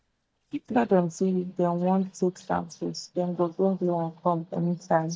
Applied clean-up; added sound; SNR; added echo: neural mask model DeepFilterNet 3.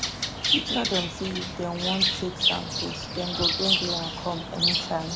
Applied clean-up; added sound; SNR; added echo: none; Bird; -4 dB; none.